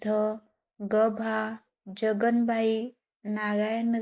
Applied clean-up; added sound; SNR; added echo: neural mask model Resemble Enhance denoiser.